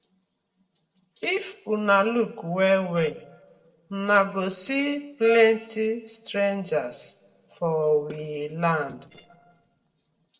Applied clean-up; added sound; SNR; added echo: neural separator model SepFormer DNS4.